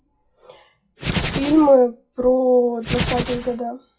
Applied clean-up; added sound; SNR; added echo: classical method WPE with log-MMSE.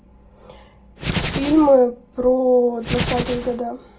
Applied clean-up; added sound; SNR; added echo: none; Hands; 6 dB; reverberation time 0.2 s.